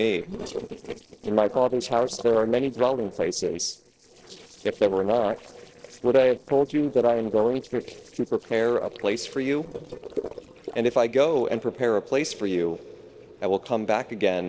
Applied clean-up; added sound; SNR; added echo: neural separator model SepFormer DNS4.